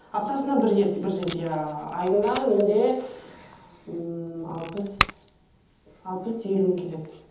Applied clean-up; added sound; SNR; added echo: none; Packing tape, duct tape; 11 dB; reverberation time 1.3 s.